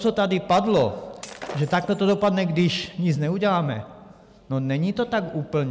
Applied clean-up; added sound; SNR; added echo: none; Shatter; 17 dB; none.